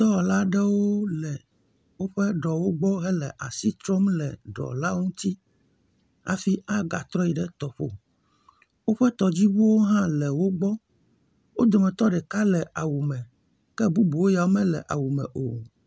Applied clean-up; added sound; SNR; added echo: none; none; none; none.